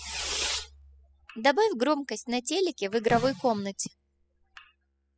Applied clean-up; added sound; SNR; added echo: classical method spectral subtraction.